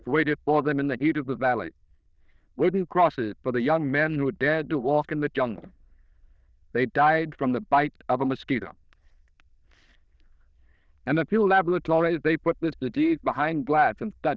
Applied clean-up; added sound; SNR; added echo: neural diffusion model UNIVERSE++.